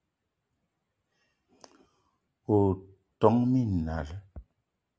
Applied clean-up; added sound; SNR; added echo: none; none; none; none.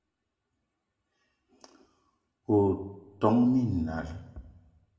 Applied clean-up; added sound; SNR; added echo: none; none; none; reverberation time 0.9 s.